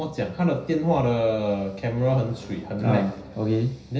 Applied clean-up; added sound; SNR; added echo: none; Microwave oven; 17 dB; reverberation time 0.5 s.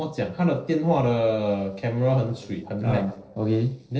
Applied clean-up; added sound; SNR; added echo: neural separator model SepFormer DNS4.